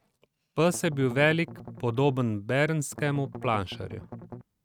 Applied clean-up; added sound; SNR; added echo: neural mask model RNNoise.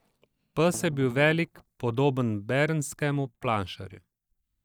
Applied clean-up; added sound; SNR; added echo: neural mask model DeepFilterNet 3.